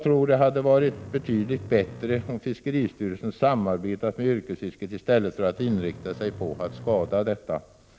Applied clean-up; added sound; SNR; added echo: none; Bass guitar; 15 dB; none.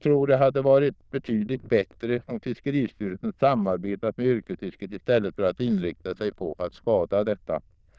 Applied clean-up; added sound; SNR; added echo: neural diffusion model UNIVERSE++.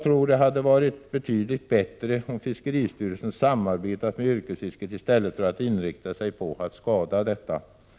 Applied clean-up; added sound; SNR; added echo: none; none; none; none.